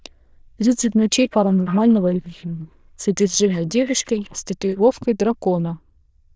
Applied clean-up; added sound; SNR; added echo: neural diffusion model UNIVERSE++.